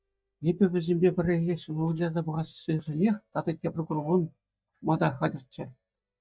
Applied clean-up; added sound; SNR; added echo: neural mask model DeepFilterNet 3.